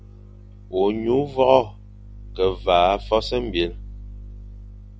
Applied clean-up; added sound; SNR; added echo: none; none; none; none.